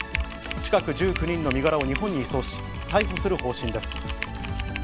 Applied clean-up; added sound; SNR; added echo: none; Typing; 7 dB; none.